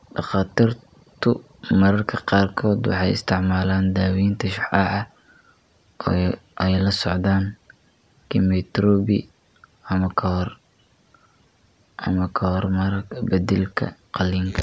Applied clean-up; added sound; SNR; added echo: none; none; none; none.